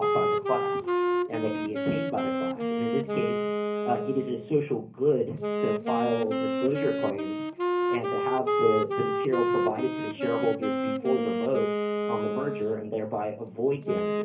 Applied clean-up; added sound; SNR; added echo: none; Wind instrument, woodwind instrument; -1 dB; reverberation time 0.5 s.